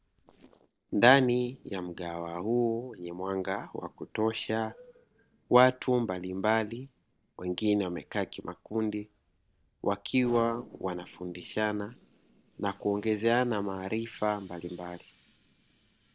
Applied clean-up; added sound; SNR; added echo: neural separator model SepFormer DNS4.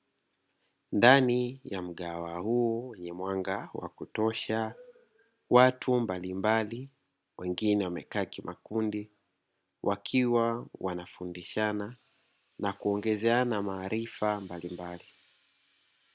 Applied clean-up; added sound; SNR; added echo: none; none; none; none.